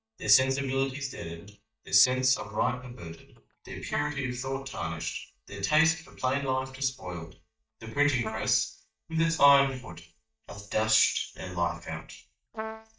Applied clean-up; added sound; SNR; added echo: neural mask model DeepFilterNet 3.